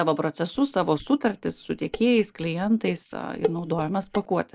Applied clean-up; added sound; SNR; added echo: neural mask model Resemble Enhance denoiser.